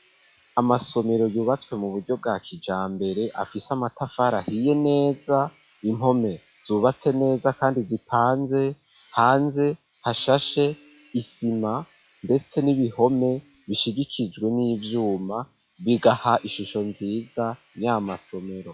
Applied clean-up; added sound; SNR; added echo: classical method log-MMSE.